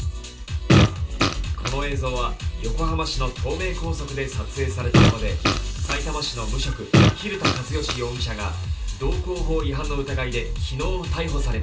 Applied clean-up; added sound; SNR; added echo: none; Fart; -5 dB; reverberation time 0.2 s.